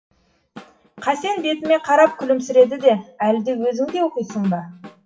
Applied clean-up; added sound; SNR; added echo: classical method WPE with log-MMSE.